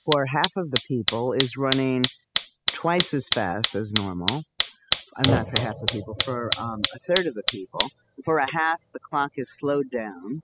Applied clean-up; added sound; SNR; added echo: classical method spectral subtraction.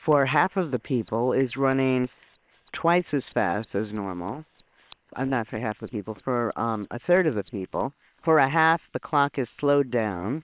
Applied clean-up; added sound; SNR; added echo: neural separator model SepFormer WHAM!.